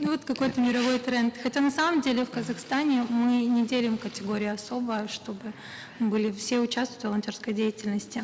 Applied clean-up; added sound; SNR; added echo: none; none; none; none.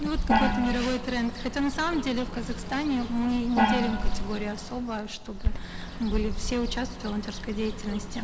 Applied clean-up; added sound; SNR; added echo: none; Bird + Gong; 0 dB; none.